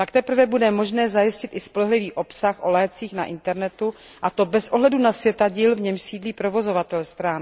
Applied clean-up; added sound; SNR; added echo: none; none; none; none.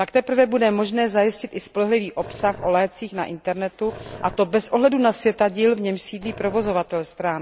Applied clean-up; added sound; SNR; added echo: none; Growling; 18 dB; none.